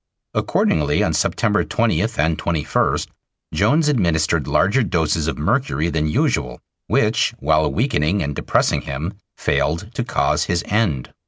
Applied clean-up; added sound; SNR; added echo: none; none; none; none.